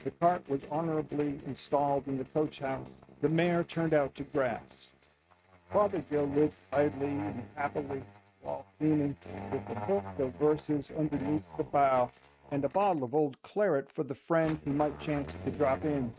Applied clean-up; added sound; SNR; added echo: neural mask model RNNoise.